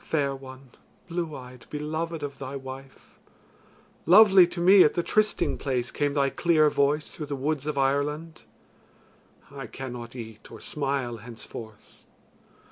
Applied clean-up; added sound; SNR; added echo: none; none; none; none.